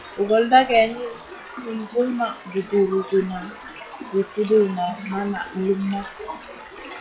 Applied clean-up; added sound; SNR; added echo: classical method log-MMSE.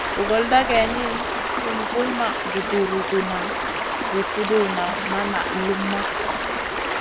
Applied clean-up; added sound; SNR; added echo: none; Stream; 1 dB; none.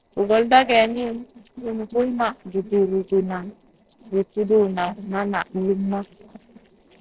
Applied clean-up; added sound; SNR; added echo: neural separator model SepFormer DNS4.